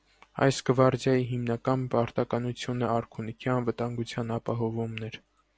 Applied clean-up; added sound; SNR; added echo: none; none; none; none.